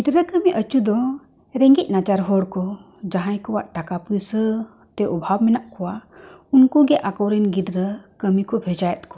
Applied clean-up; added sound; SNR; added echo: none; none; none; none.